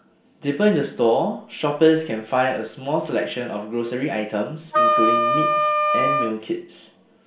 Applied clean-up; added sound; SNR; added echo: none; Wind instrument, woodwind instrument; -4 dB; reverberation time 0.5 s.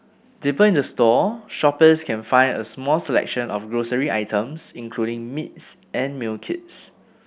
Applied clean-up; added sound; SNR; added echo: none; none; none; none.